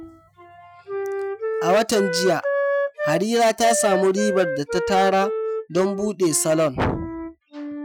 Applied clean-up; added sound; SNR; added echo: classical method Wiener filter.